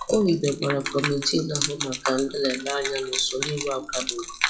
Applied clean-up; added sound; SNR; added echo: classical method WPE with log-MMSE.